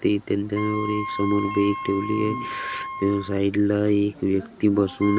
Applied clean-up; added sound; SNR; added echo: none; Wind instrument, woodwind instrument; 11 dB; none.